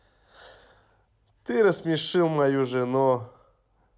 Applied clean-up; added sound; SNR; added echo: none; none; none; none.